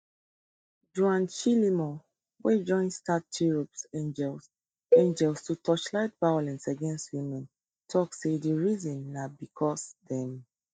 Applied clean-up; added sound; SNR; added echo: neural mask model DeepFilterNet 3.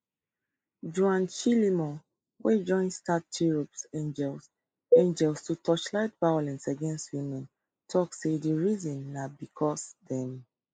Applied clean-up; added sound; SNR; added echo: neural mask model Resemble Enhance denoiser.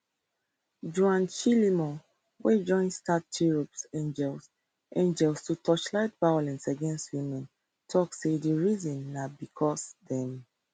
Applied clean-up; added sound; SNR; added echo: none; none; none; none.